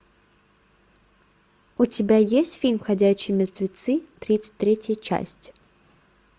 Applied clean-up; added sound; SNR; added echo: none; none; none; none.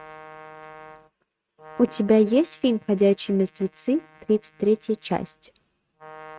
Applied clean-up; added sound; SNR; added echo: neural mask model RNNoise.